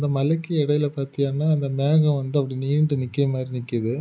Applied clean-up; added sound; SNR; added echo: none; none; none; none.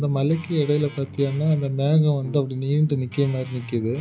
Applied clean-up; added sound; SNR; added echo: none; Guitar; 18 dB; none.